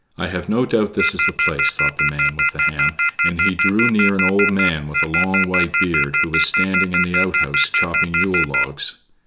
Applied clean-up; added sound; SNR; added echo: none; Telephone; -3 dB; none.